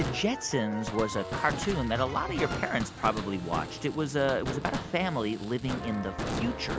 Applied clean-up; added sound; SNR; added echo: none; Fireworks; 8 dB; none.